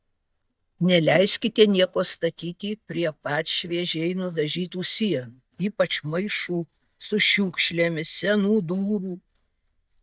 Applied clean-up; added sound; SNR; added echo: neural mask model DeepFilterNet 3.